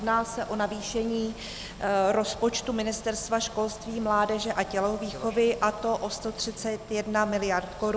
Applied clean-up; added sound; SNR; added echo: none; Engine; 16 dB; none.